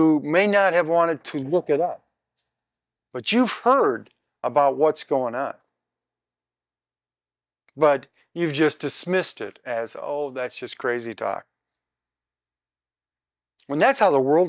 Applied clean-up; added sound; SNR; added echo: neural mask model DeepFilterNet 3.